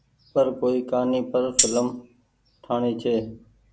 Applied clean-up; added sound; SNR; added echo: none; Tambourine; 1 dB; none.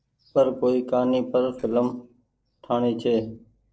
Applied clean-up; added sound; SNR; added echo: neural separator model SepFormer DNS4.